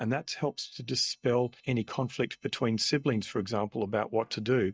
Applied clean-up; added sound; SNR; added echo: neural mask model DeepFilterNet 3.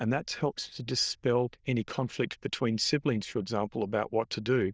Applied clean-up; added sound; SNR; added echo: neural diffusion model UNIVERSE++.